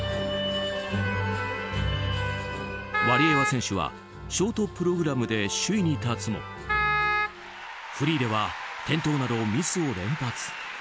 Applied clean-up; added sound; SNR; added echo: none; Wind instrument, woodwind instrument; 0 dB; none.